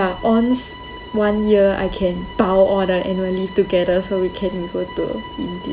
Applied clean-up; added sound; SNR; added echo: none; Bowed string instrument; 18 dB; none.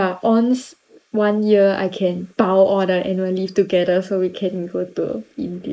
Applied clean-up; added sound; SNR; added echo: neural mask model Resemble Enhance denoiser.